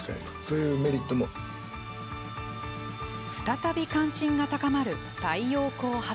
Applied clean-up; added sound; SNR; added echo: none; none; none; none.